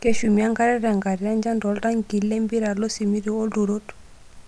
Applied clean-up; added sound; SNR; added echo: none; none; none; none.